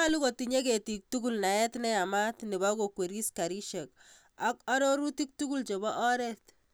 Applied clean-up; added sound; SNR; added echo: none; none; none; none.